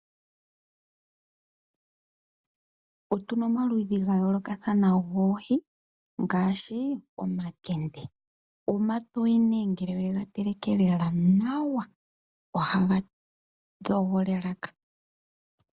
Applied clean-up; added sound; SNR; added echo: none; none; none; none.